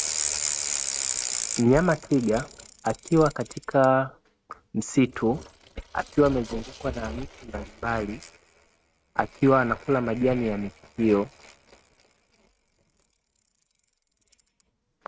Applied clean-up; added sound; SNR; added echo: neural mask model RNNoise.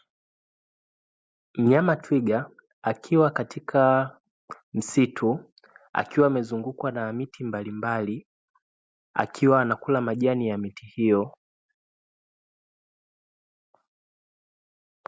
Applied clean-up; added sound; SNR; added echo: none; none; none; none.